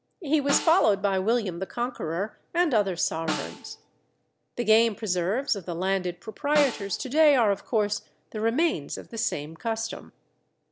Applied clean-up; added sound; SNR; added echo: none; Snare drum; 13 dB; none.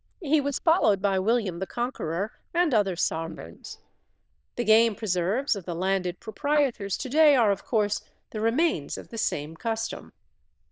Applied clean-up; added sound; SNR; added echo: neural diffusion model UNIVERSE++.